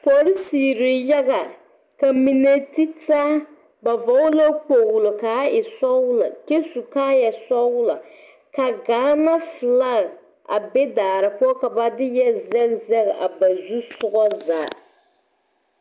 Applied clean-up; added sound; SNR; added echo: none; none; none; none.